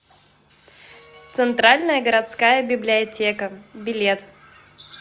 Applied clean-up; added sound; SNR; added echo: none; none; none; none.